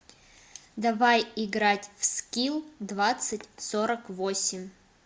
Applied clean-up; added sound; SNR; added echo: none; none; none; none.